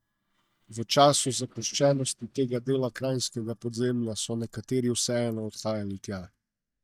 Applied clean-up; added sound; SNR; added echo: neural mask model DeepFilterNet 3.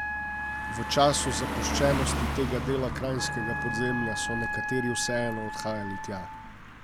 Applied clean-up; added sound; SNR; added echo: none; Wind instrument, woodwind instrument + Car passing by; 2 dB; none.